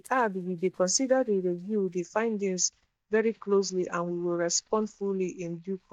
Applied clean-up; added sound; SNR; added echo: neural mask model DeepFilterNet 3.